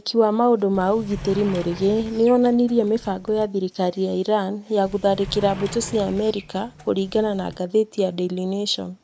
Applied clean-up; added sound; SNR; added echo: none; Sliding door; 16 dB; none.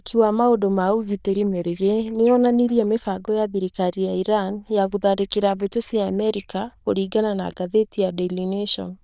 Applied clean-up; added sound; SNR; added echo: neural diffusion model UNIVERSE++.